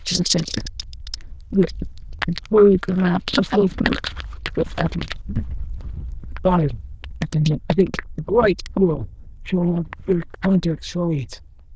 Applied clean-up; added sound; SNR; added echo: neural diffusion model UNIVERSE++.